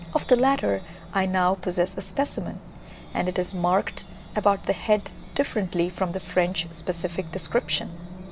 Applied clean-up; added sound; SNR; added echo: none; Race car, auto racing + Wind chime; 15 dB; none.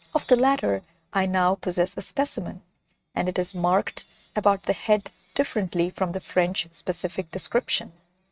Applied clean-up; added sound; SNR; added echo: neural mask model RNNoise.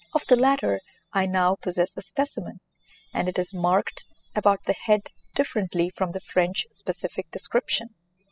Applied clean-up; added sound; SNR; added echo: classical method spectral subtraction.